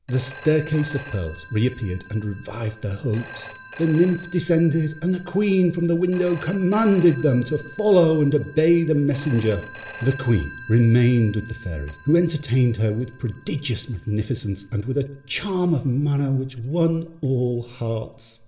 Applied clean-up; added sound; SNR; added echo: none; Telephone; 11 dB; reverberation time 0.9 s.